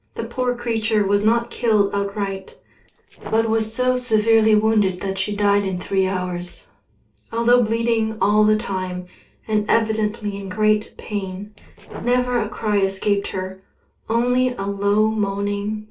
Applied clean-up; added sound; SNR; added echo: neural separator model SepFormer DNS4.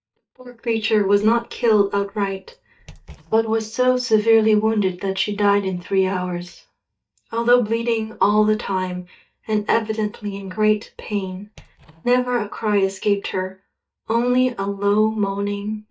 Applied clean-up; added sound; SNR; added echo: neural mask model DeepFilterNet 3.